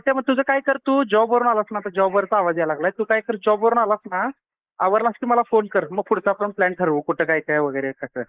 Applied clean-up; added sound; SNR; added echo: neural mask model Resemble Enhance denoiser.